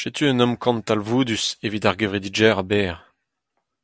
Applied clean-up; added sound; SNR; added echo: none; none; none; none.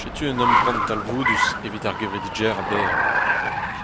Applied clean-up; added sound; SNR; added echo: none; Car; -5 dB; none.